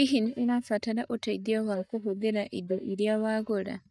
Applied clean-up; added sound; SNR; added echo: neural mask model DeepFilterNet 3.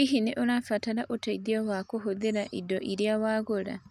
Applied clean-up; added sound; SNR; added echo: none; none; none; none.